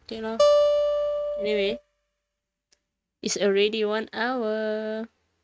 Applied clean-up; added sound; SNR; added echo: neural mask model RNNoise.